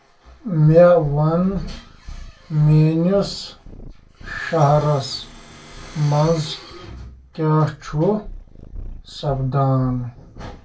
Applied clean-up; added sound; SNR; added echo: none; Purr; 18 dB; reverberation time 0.2 s.